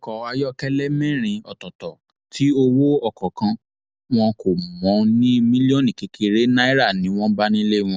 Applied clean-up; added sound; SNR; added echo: none; none; none; none.